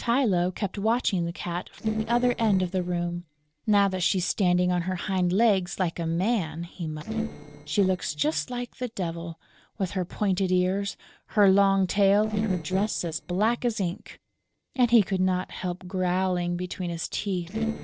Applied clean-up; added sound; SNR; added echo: neural separator model SepFormer DNS4.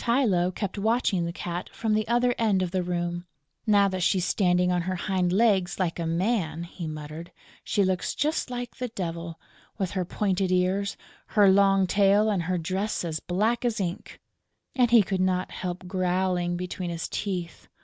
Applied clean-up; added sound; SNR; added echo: none; none; none; none.